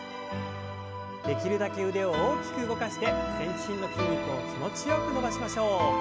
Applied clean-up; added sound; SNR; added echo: none; none; none; none.